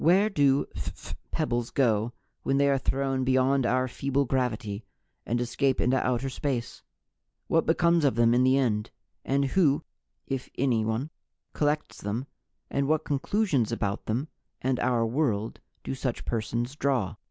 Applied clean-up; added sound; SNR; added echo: none; none; none; none.